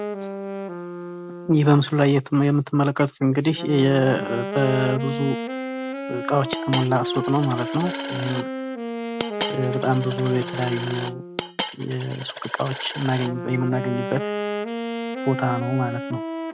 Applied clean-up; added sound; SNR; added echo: none; Coin (dropping) + Wind instrument, woodwind instrument; 6 dB; none.